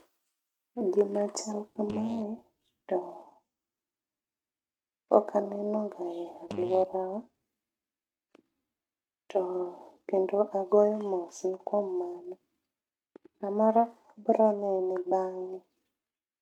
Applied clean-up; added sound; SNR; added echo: neural mask model RNNoise.